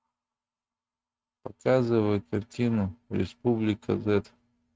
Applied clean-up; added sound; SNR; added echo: neural mask model RNNoise.